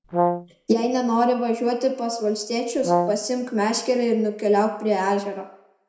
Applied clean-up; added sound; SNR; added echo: none; Brass instrument; 1 dB; reverberation time 0.6 s.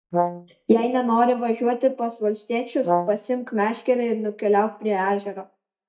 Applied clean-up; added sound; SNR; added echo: neural mask model DeepFilterNet 3.